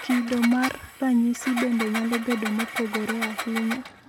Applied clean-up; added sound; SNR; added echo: none; Engine; 8 dB; none.